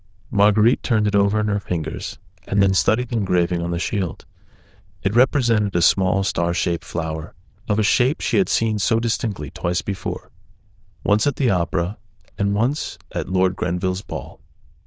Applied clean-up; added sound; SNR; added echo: neural diffusion model UNIVERSE++.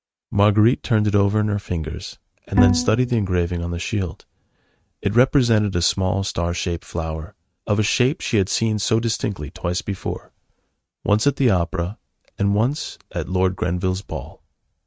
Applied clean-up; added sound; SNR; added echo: neural mask model RNNoise.